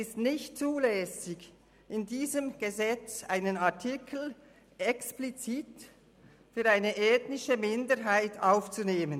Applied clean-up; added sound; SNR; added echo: none; none; none; none.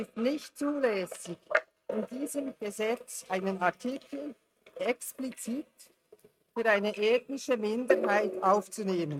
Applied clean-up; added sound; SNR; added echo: neural mask model RNNoise.